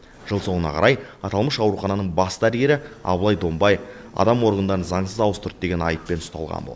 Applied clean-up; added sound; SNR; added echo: none; none; none; none.